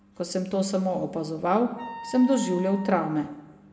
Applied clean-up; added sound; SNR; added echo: none; Wind instrument, woodwind instrument; 17 dB; reverberation time 0.4 s.